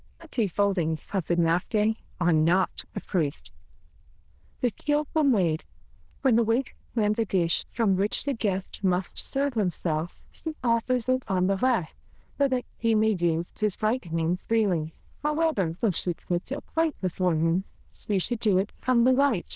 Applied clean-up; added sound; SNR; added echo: neural diffusion model UNIVERSE++.